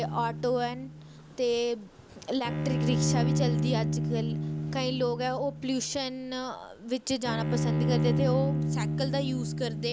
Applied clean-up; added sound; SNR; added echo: none; Bowed string instrument; -1 dB; none.